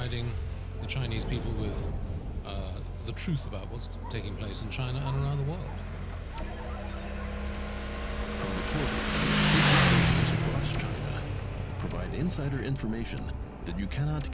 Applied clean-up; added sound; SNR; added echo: none; Motorcycle; -1 dB; none.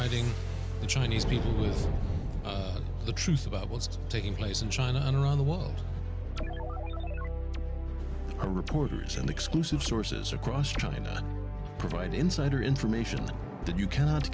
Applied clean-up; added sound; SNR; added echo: none; none; none; none.